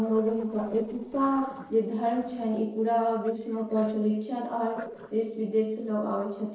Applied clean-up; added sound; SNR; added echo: neural separator model SepFormer DNS4.